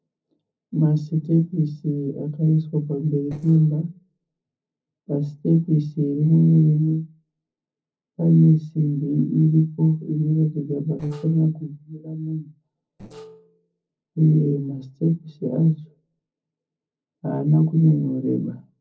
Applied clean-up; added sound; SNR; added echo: neural separator model SepFormer DNS4.